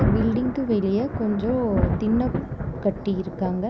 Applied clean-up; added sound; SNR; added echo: none; Thunder; 3 dB; none.